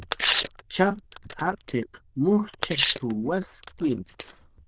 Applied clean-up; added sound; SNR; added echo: neural diffusion model UNIVERSE++.